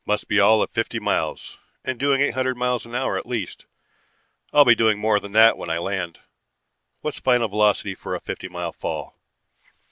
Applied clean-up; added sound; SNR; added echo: none; none; none; none.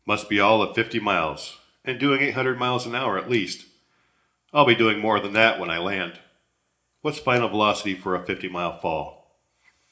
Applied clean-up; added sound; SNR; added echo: none; none; none; reverberation time 0.4 s.